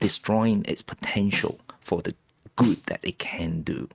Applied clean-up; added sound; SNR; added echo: neural mask model RNNoise.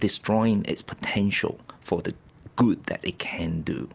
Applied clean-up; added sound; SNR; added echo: none; none; none; none.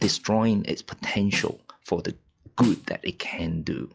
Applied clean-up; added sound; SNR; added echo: classical method log-MMSE.